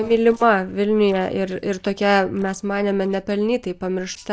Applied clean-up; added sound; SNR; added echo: neural separator model SepFormer DNS4.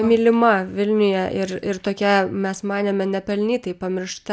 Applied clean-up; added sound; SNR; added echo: none; none; none; none.